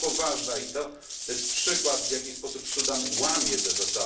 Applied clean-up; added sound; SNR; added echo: none; Rattle / Rattle (instrument); -3 dB; reverberation time 0.4 s.